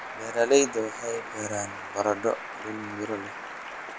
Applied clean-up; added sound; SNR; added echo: none; Applause; 10 dB; none.